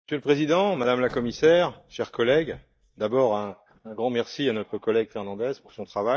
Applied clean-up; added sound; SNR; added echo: neural mask model DeepFilterNet 3.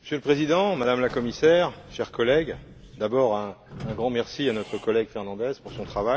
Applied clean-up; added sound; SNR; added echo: none; Squeak / Sliding door; 19 dB; none.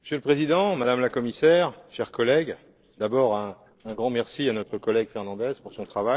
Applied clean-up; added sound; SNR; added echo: neural separator model SepFormer DNS4.